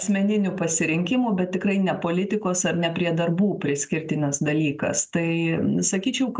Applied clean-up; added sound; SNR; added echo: none; none; none; none.